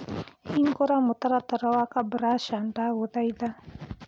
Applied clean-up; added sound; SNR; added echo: none; none; none; none.